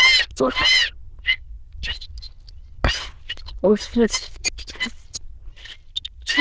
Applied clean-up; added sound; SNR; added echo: neural diffusion model UNIVERSE++.